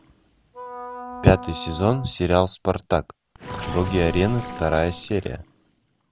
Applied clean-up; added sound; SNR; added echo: none; Wind instrument, woodwind instrument + Gurgling; 12 dB; none.